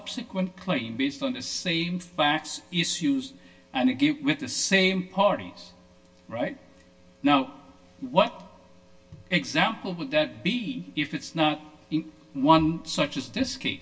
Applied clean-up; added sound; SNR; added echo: none; none; none; reverberation time 0.2 s.